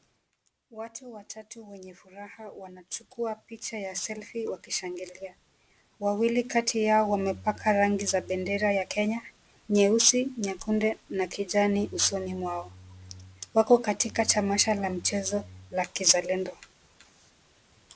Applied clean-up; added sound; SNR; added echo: none; Bowed string instrument; 20 dB; none.